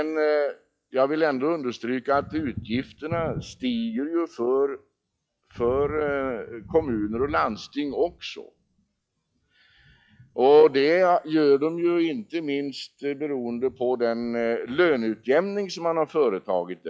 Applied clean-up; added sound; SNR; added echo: classical method log-MMSE.